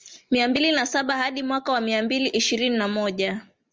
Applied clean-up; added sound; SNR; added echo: none; none; none; none.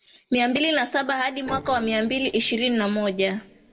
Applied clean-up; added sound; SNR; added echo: neural separator model SepFormer DNS4.